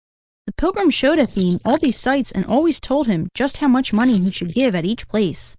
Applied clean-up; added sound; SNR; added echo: neural mask model Resemble Enhance denoiser.